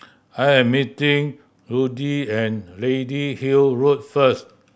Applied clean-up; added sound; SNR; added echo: none; none; none; none.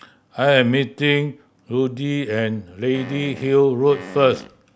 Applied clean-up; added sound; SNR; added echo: none; Fart; 16 dB; none.